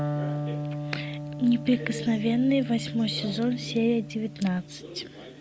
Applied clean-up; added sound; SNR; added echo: none; Electric guitar; 7 dB; none.